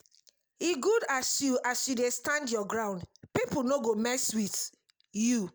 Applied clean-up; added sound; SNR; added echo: none; none; none; none.